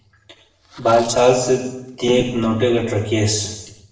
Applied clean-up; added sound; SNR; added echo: neural separator model SepFormer DNS4.